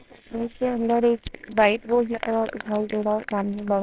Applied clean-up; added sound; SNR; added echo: neural separator model SepFormer WHAMR!.